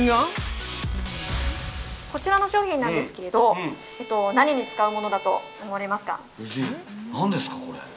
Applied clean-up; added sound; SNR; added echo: none; Bowed string instrument; 17 dB; none.